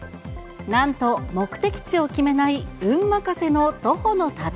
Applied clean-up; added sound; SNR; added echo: none; none; none; none.